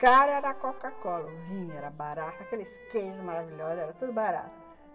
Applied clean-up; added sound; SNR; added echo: none; Wind instrument, woodwind instrument; 20 dB; reverberation time 2.2 s.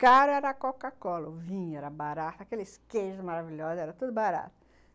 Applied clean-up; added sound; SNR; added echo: none; none; none; none.